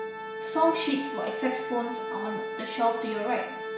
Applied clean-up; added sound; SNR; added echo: none; Organ; 5 dB; reverberation time 0.6 s.